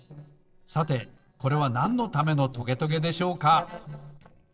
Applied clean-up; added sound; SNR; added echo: neural separator model SepFormer DNS4.